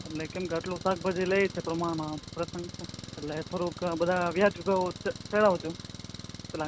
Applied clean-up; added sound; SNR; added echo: none; Engine; 12 dB; none.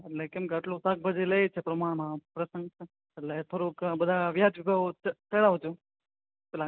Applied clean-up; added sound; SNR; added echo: none; none; none; none.